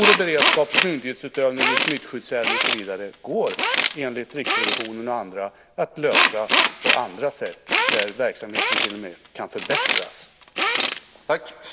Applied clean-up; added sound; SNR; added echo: none; Tools; -3 dB; none.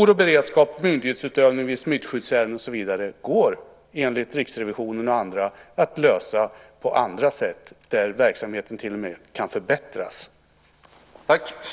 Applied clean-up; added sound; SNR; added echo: none; none; none; none.